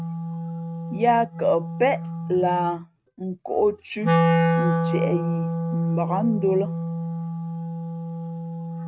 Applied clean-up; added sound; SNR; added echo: neural mask model RNNoise.